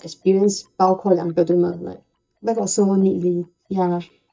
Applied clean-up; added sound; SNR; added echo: neural mask model DeepFilterNet 3.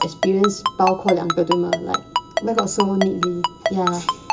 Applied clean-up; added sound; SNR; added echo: none; Ringtone; 3 dB; reverberation time 0.2 s.